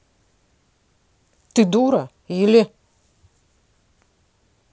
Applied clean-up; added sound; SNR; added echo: none; none; none; none.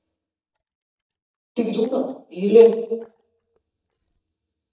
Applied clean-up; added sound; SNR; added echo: neural mask model DeepFilterNet 3.